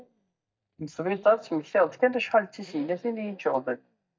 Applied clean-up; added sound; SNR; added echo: neural mask model DeepFilterNet 3.